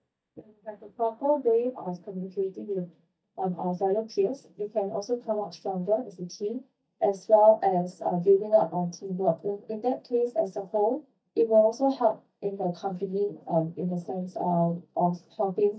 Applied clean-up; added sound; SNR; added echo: neural mask model DeepFilterNet 3.